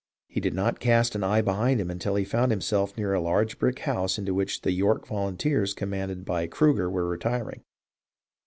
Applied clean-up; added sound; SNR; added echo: none; none; none; none.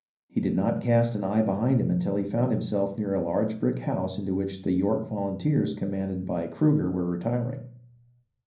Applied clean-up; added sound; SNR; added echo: none; none; none; reverberation time 0.6 s.